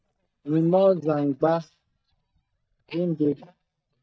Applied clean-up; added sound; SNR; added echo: neural mask model DeepFilterNet 3.